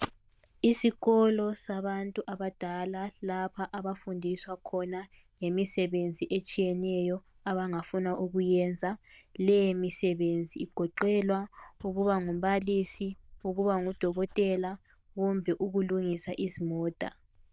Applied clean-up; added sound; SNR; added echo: neural diffusion model UNIVERSE++.